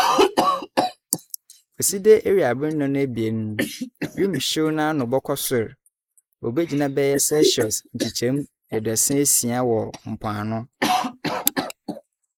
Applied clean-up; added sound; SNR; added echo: neural mask model Resemble Enhance denoiser.